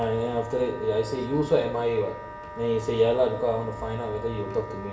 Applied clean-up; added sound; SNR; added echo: none; Wind instrument, woodwind instrument; 14 dB; reverberation time 0.7 s.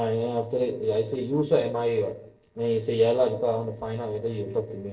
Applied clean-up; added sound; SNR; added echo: neural separator model SepFormer DNS4.